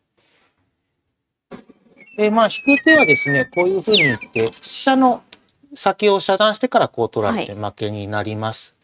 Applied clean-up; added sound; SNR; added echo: neural mask model RNNoise.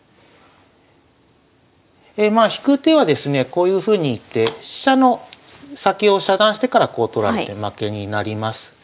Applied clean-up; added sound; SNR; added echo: none; none; none; none.